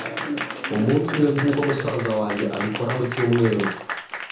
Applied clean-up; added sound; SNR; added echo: none; Applause / Crowd; 9 dB; reverberation time 0.6 s.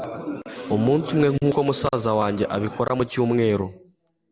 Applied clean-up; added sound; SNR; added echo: none; none; none; none.